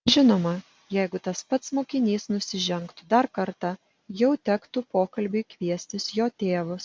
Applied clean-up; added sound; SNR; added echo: none; none; none; none.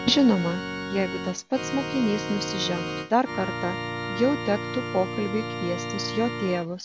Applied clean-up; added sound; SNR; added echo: none; Organ; 6 dB; none.